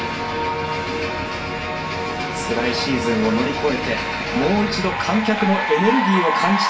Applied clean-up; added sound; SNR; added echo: none; none; none; reverberation time 0.3 s.